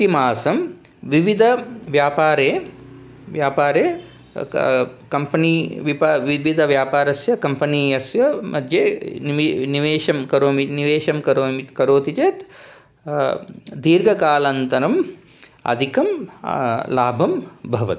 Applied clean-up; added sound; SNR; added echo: none; none; none; none.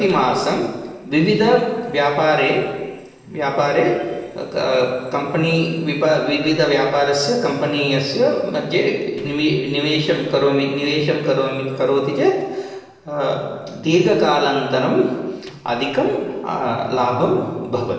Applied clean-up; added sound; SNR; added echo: neural separator model SepFormer DNS4.